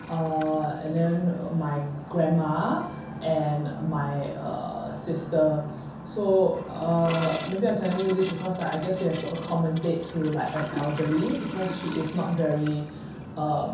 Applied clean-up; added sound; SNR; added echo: none; Toilet flush / Gurgling; 15 dB; reverberation time 0.6 s.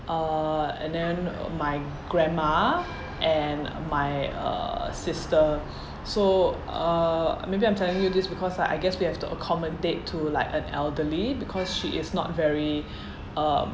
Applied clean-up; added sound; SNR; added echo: none; none; none; none.